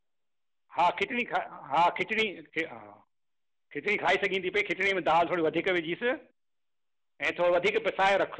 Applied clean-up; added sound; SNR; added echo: none; none; none; none.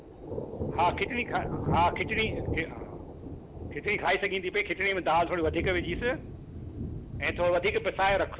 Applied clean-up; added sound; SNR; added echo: none; Thunder; 7 dB; none.